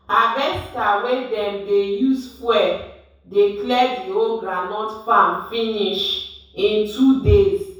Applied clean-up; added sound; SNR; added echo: none; none; none; reverberation time 0.7 s.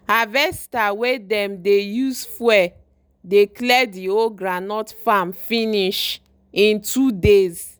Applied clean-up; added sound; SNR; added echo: none; none; none; none.